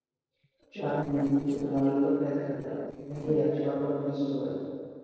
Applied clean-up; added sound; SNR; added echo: neural separator model SepFormer DNS4.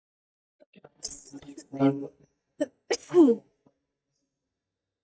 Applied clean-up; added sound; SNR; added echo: neural mask model DeepFilterNet 3.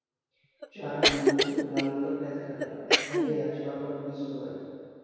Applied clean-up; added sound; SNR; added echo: none; Cough; -4 dB; reverberation time 2.2 s.